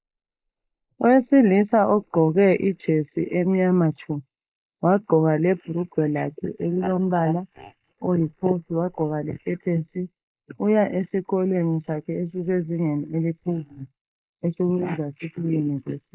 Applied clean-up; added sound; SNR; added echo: neural mask model Resemble Enhance denoiser.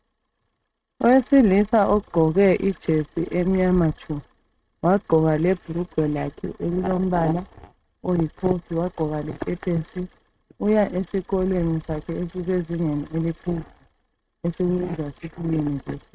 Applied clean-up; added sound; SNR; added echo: neural mask model RNNoise.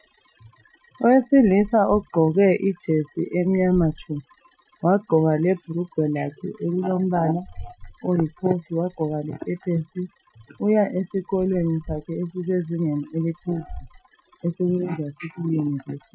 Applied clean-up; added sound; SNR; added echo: classical method Wiener filter.